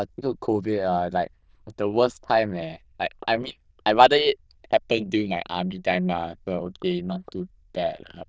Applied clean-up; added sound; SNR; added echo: neural diffusion model UNIVERSE++.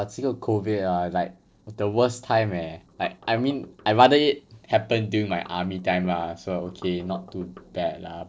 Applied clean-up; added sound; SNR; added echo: neural separator model SepFormer DNS4.